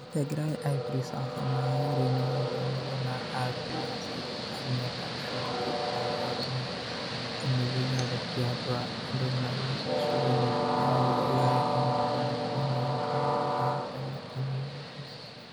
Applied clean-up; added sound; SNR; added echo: none; Train; -1 dB; none.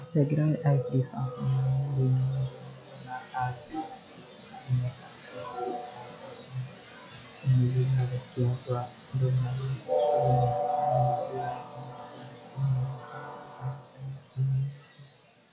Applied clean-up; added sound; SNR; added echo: classical method log-MMSE.